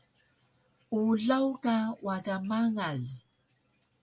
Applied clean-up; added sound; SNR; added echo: none; none; none; none.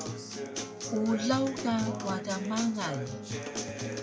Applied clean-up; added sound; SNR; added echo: none; Acoustic guitar; 4 dB; none.